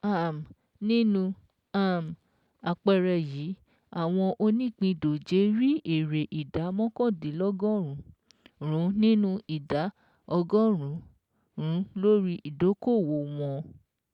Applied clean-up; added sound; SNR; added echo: none; none; none; none.